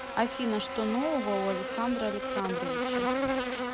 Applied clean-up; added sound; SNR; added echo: none; Buzz; 0 dB; none.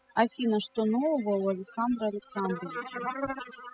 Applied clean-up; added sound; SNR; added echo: classical method spectral subtraction.